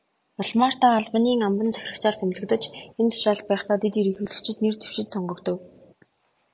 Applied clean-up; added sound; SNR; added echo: none; none; none; none.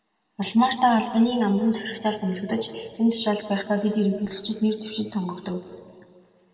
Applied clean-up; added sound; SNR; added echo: none; none; none; reverberation time 1.9 s.